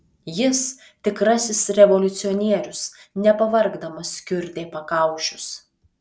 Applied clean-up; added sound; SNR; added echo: none; none; none; none.